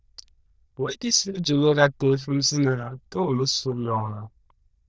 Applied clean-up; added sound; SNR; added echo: neural diffusion model UNIVERSE++.